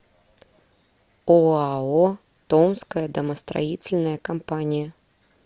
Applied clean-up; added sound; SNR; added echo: none; none; none; none.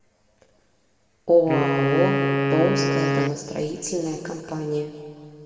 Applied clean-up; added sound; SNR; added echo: none; Wind instrument, woodwind instrument; -1 dB; reverberation time 2.2 s.